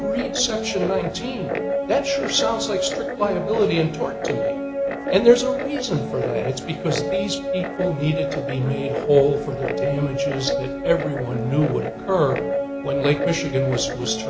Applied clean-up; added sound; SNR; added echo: none; Guitar; 3 dB; none.